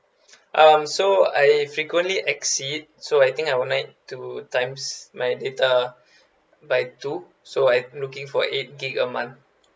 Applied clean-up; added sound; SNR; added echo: none; none; none; none.